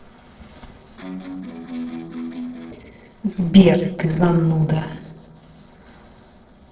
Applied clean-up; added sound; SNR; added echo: neural separator model SepFormer DNS4.